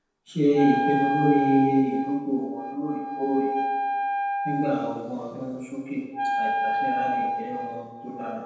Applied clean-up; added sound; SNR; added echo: none; Wind instrument, woodwind instrument; 2 dB; reverberation time 1.1 s.